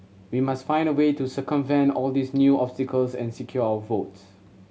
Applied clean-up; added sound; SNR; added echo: none; none; none; none.